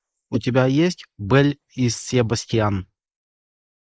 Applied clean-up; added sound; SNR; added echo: neural mask model Resemble Enhance denoiser.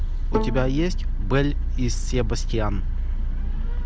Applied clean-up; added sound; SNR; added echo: none; Bowed string instrument; 12 dB; none.